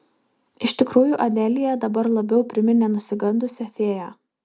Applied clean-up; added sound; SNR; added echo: none; none; none; none.